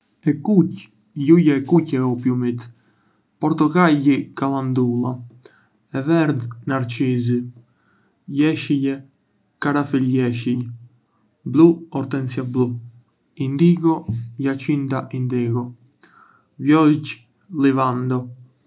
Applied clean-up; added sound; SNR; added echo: none; none; none; none.